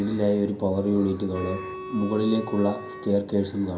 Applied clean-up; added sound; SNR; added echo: none; Wind instrument, woodwind instrument; 13 dB; reverberation time 0.3 s.